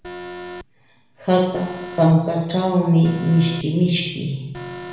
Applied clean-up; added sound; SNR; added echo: none; Alarm; 16 dB; reverberation time 1.0 s.